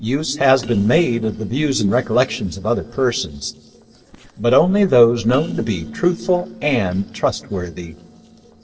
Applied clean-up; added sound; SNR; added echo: neural separator model SepFormer DNS4.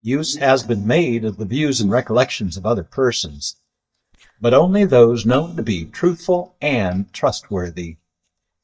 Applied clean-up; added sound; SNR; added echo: neural mask model DeepFilterNet 3.